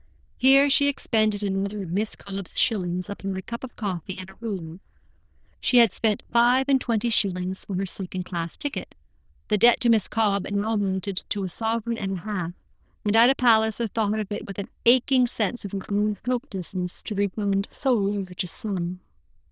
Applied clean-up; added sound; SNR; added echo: neural diffusion model UNIVERSE++.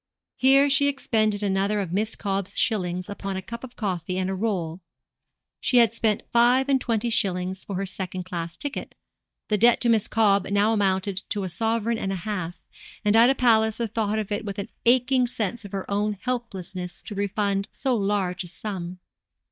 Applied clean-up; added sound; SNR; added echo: neural mask model DeepFilterNet 3.